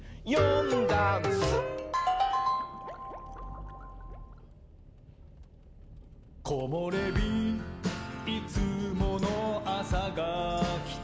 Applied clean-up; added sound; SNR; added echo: none; Engine; 17 dB; none.